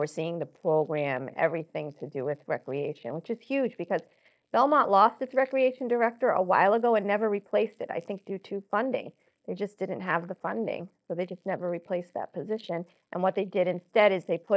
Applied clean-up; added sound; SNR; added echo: neural mask model DeepFilterNet 3.